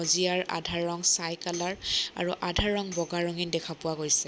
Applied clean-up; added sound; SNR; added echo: none; Tambourine; 20 dB; none.